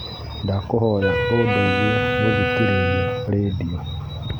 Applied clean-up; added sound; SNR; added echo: none; Wind instrument, woodwind instrument; 1 dB; none.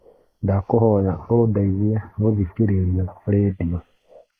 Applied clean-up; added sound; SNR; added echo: neural mask model Resemble Enhance denoiser.